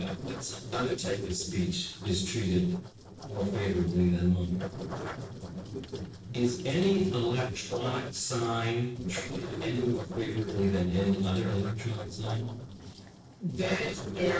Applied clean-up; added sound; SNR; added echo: neural separator model SepFormer DNS4.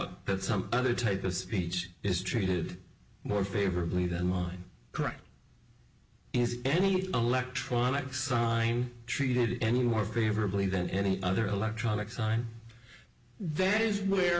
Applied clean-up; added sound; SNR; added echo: none; none; none; none.